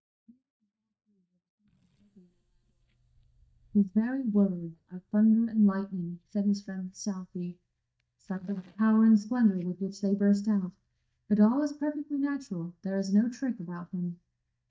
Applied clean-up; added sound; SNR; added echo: neural mask model DeepFilterNet 3.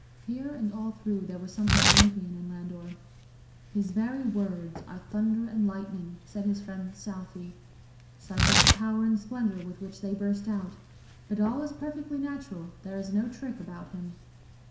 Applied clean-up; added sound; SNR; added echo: none; Tearing; 1 dB; reverberation time 0.7 s.